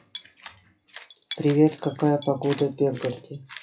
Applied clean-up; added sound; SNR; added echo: classical method WPE with log-MMSE.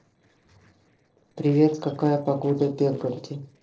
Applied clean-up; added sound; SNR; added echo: neural separator model SepFormer DNS4.